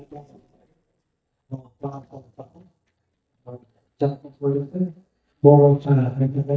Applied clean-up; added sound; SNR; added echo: neural mask model DeepFilterNet 3.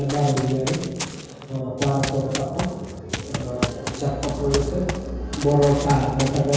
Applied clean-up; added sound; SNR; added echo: none; Run; 9 dB; reverberation time 1.2 s.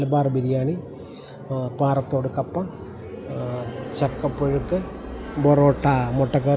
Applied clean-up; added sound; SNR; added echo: none; none; none; none.